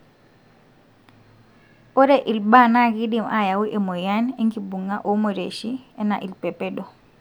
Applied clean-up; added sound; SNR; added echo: none; none; none; none.